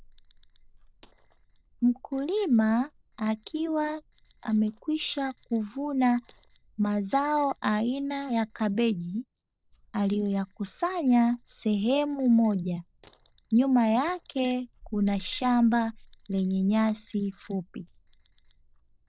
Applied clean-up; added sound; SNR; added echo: neural separator model SepFormer DNS4.